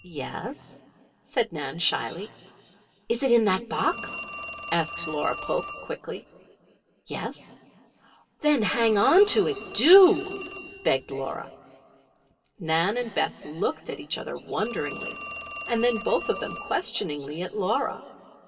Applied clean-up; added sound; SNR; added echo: none; Telephone; 8 dB; reverberation time 2.3 s.